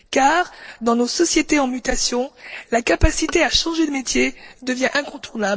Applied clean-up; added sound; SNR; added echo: neural separator model SepFormer DNS4.